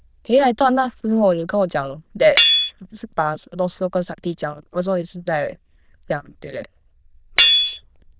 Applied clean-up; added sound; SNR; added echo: neural diffusion model UNIVERSE++.